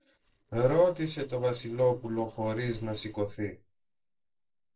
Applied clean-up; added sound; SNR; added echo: neural separator model SepFormer DNS4.